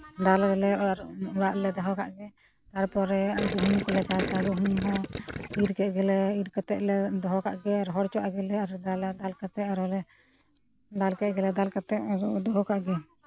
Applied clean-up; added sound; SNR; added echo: none; Gurgling; 5 dB; none.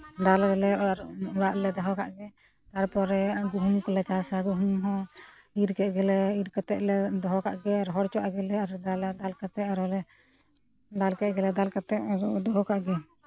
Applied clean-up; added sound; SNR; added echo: none; none; none; none.